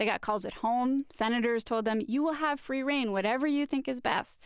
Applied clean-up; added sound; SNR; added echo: none; none; none; none.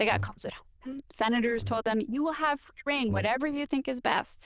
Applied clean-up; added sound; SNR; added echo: neural diffusion model UNIVERSE++.